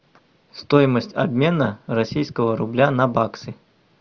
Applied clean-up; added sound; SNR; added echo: none; none; none; none.